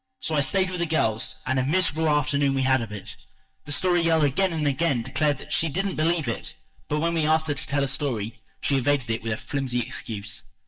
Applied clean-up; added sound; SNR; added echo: neural mask model DeepFilterNet 3.